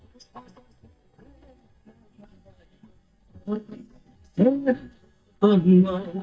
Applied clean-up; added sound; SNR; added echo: neural mask model DeepFilterNet 3.